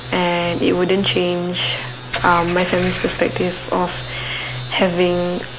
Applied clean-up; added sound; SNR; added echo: none; Engine / Car; 15 dB; none.